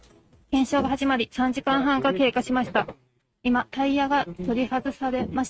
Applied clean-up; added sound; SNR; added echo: neural mask model RNNoise.